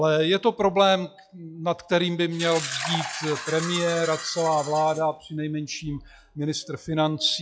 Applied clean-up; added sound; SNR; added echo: classical method log-MMSE.